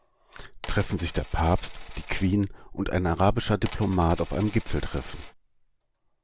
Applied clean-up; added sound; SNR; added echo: none; Coin (dropping); 16 dB; none.